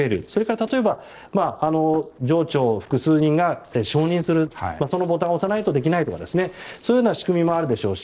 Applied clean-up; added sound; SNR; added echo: neural separator model SepFormer DNS4.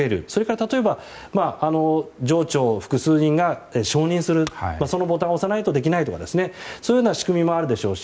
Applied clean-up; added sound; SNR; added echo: none; none; none; none.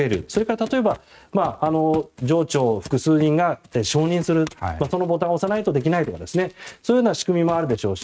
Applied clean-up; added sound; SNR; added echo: neural mask model RNNoise.